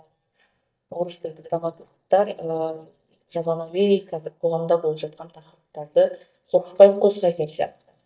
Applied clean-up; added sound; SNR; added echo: neural mask model DeepFilterNet 3.